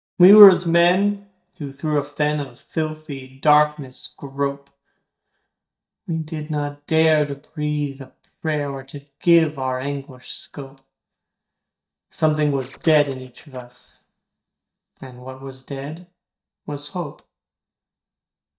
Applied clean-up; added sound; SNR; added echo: neural mask model DeepFilterNet 3.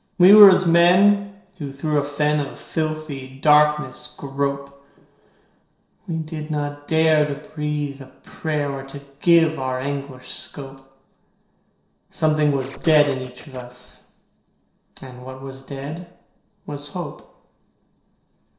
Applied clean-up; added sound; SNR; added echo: neural separator model SepFormer DNS4.